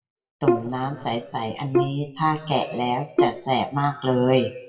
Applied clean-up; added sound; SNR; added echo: classical method WPE with log-MMSE.